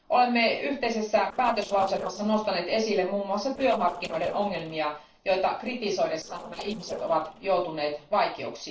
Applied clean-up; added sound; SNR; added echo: neural separator model SepFormer DNS4.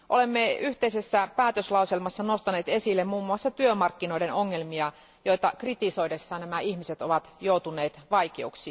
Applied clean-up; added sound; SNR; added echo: none; none; none; none.